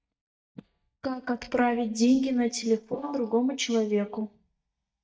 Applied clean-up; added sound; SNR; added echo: neural mask model DeepFilterNet 3.